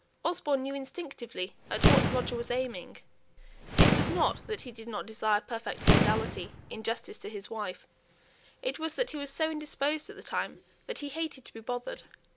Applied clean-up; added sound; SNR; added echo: none; Boom; -5 dB; none.